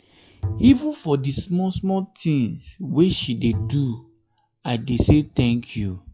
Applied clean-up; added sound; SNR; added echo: classical method WPE with log-MMSE.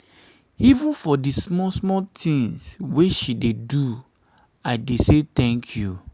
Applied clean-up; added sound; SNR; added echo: none; none; none; none.